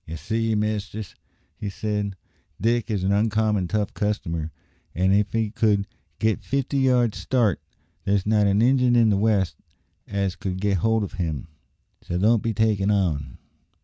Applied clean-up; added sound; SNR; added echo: none; none; none; none.